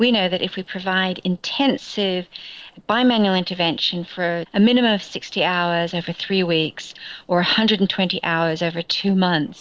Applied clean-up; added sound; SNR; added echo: neural separator model SepFormer DNS4.